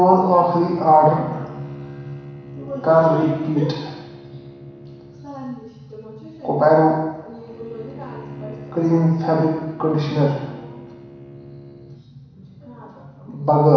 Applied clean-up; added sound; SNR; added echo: none; Bowed string instrument; 19 dB; reverberation time 1.1 s.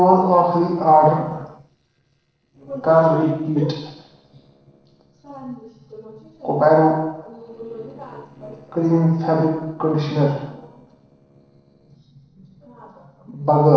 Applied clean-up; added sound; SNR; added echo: neural separator model SepFormer DNS4.